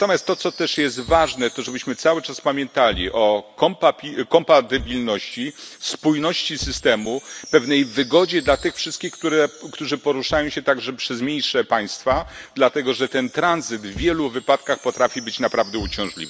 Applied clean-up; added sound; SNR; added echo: none; Wind chime + Thump, thud; 18 dB; none.